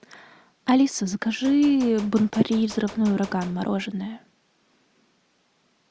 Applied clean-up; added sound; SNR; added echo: none; Gunshot, gunfire; 18 dB; none.